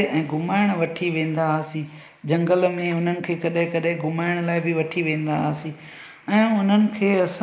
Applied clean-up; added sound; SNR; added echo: neural mask model Resemble Enhance denoiser.